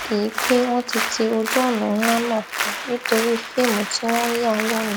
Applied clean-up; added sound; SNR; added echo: none; Applause; 5 dB; none.